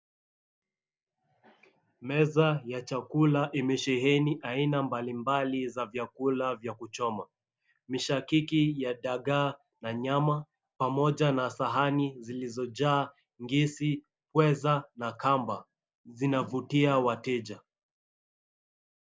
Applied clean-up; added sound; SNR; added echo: none; none; none; none.